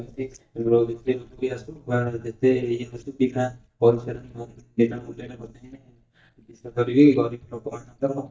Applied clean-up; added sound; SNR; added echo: neural mask model DeepFilterNet 3.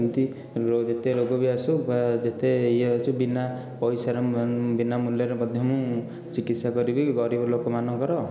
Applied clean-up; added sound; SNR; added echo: none; none; none; none.